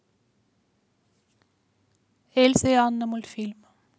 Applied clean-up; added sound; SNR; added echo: none; none; none; none.